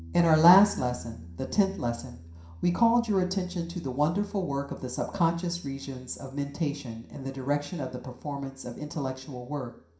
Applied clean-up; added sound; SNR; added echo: none; Piano; 19 dB; reverberation time 0.5 s.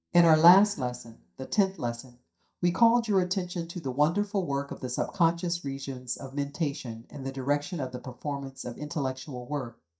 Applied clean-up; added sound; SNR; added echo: neural mask model DeepFilterNet 3.